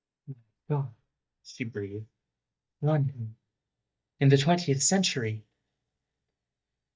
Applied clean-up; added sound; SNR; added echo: neural mask model DeepFilterNet 3.